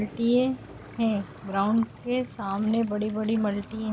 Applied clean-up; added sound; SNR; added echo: none; Waves, surf; 18 dB; none.